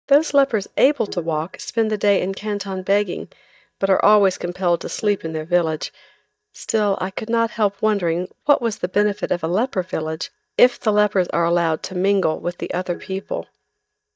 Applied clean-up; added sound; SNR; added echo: neural mask model DeepFilterNet 3.